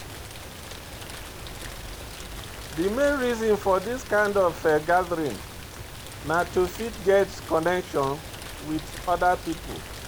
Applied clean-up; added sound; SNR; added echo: none; Rain; 11 dB; none.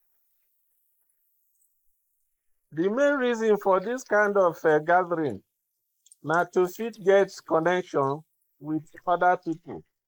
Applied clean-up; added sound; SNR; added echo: neural mask model Resemble Enhance denoiser.